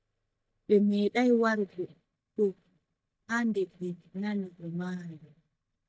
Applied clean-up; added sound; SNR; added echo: neural mask model DeepFilterNet 3.